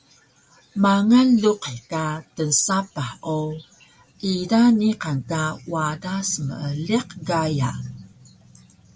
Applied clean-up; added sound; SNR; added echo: none; none; none; none.